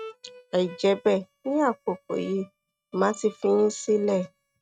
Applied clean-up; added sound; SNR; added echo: neural mask model RNNoise.